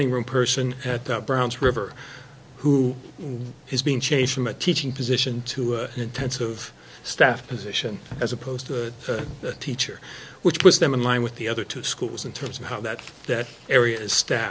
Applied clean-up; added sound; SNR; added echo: none; none; none; none.